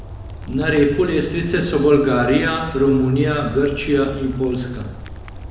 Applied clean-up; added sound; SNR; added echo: none; Rain; 14 dB; reverberation time 0.9 s.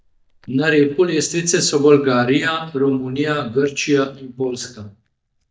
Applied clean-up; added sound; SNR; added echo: neural mask model DeepFilterNet 3.